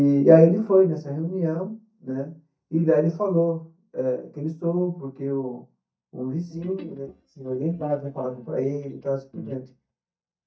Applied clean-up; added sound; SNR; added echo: neural mask model DeepFilterNet 3.